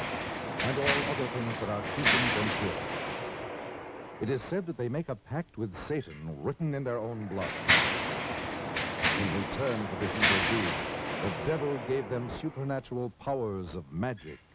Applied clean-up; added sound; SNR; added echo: none; Mechanisms; -1 dB; none.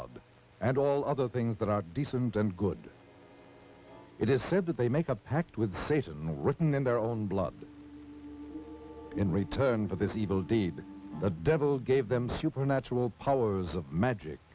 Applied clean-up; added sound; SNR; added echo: none; none; none; none.